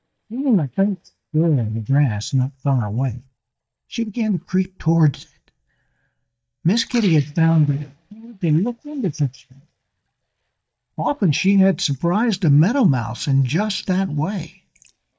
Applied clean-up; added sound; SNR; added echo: neural mask model DeepFilterNet 3.